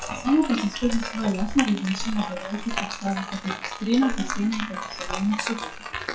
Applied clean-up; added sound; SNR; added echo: classical method WPE with log-MMSE.